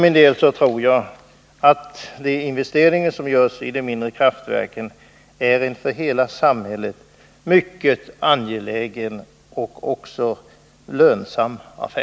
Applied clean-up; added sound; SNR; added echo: none; none; none; none.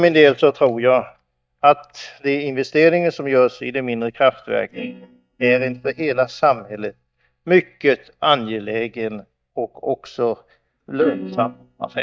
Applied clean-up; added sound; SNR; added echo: neural mask model DeepFilterNet 3.